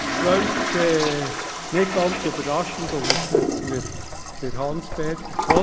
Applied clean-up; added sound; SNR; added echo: none; Toilet flush; 0 dB; none.